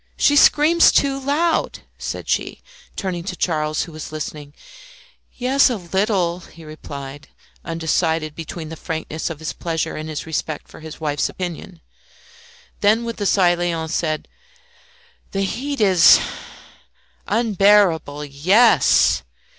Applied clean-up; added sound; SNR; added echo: none; none; none; none.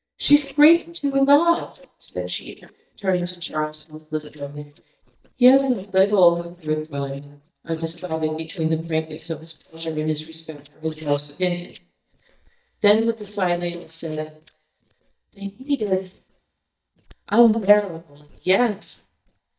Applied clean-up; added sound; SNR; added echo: neural mask model DeepFilterNet 3.